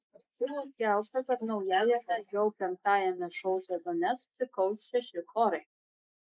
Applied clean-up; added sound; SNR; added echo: neural mask model Resemble Enhance denoiser.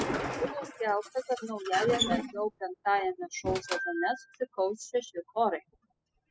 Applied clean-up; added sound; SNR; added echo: classical method spectral subtraction.